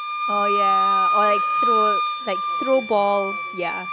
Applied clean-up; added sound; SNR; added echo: none; Wind instrument, woodwind instrument; -3 dB; none.